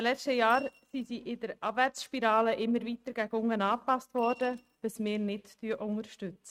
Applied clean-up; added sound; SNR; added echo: neural mask model RNNoise.